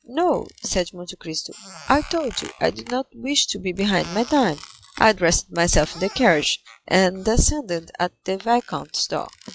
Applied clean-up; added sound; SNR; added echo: classical method log-MMSE.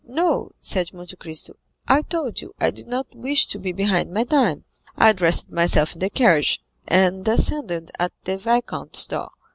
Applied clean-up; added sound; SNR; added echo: none; none; none; none.